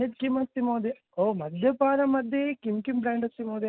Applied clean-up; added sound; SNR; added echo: none; none; none; none.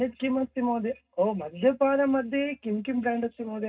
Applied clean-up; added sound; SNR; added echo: none; none; none; reverberation time 0.2 s.